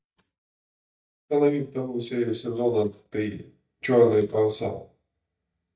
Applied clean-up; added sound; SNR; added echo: neural mask model DeepFilterNet 3.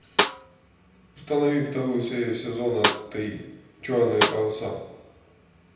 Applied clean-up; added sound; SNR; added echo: none; Snare drum; 1 dB; reverberation time 0.8 s.